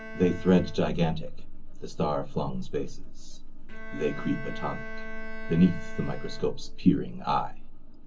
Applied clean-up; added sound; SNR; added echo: none; Bowed string instrument; 17 dB; reverberation time 0.4 s.